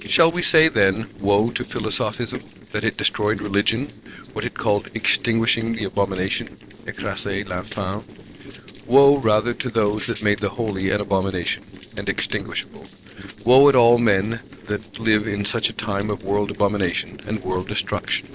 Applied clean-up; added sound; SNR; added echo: neural separator model SepFormer DNS4.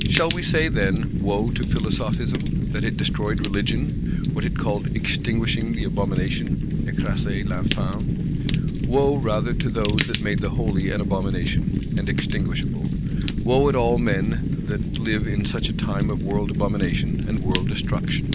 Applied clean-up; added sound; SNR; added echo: none; Fire; -4 dB; none.